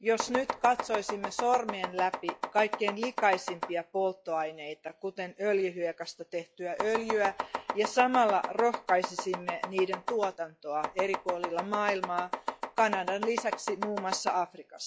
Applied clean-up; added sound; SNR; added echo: classical method log-MMSE.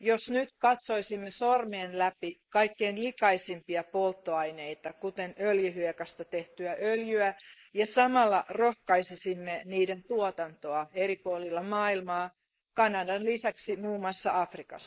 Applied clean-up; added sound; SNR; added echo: neural mask model Resemble Enhance denoiser.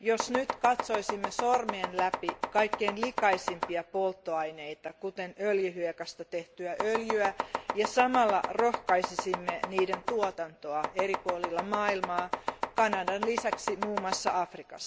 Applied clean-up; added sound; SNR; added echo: none; Domestic sounds, home sounds; 4 dB; none.